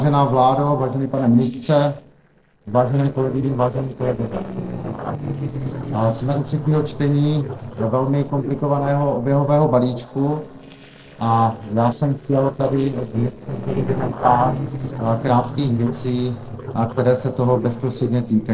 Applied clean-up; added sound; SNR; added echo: neural separator model SepFormer DNS4.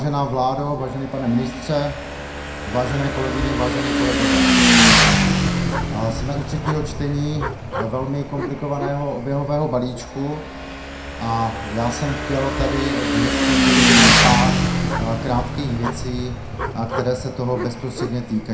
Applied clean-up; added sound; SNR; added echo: none; Motorcycle / Engine; -3 dB; reverberation time 0.4 s.